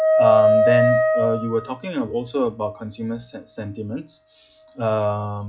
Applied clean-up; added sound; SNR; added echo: classical method log-MMSE.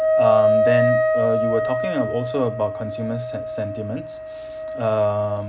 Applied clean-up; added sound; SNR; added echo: none; Wind instrument, woodwind instrument; -3 dB; none.